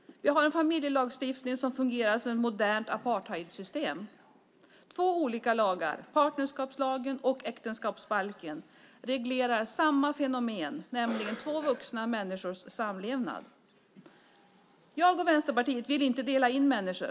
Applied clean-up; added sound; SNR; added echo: none; none; none; none.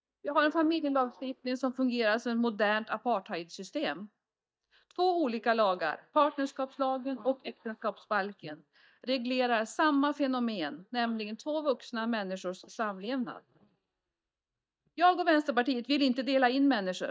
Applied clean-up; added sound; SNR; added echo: neural mask model DeepFilterNet 3.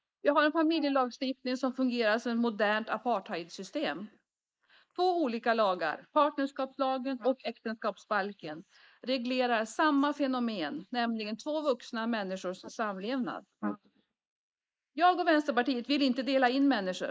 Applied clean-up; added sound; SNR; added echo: neural mask model Resemble Enhance denoiser.